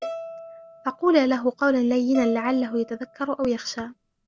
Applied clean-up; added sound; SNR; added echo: none; Bowed string instrument; 15 dB; none.